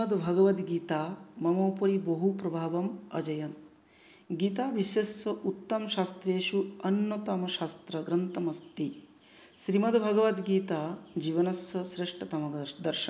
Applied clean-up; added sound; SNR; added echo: none; none; none; none.